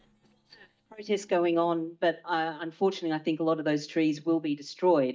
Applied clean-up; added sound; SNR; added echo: neural mask model DeepFilterNet 3.